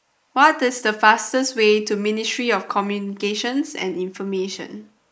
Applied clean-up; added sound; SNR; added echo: neural mask model Resemble Enhance denoiser.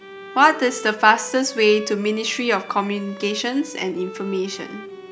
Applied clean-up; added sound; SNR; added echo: none; Bowed string instrument; 17 dB; none.